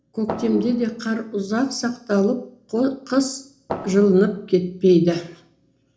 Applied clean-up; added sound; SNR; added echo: none; Fireworks; 12 dB; reverberation time 0.4 s.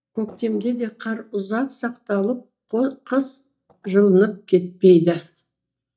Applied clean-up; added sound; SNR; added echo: neural mask model DeepFilterNet 3.